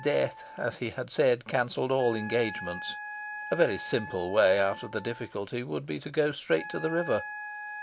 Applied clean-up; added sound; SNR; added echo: none; Wind instrument, woodwind instrument; 13 dB; none.